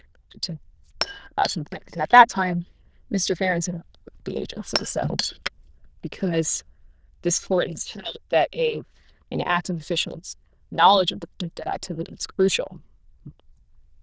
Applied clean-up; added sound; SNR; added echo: neural diffusion model UNIVERSE++.